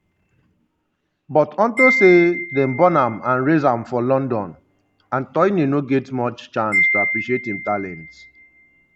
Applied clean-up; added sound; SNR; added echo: none; Wind chime; 7 dB; none.